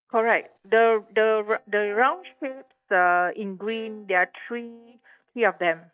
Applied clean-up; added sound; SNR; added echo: neural mask model DeepFilterNet 3.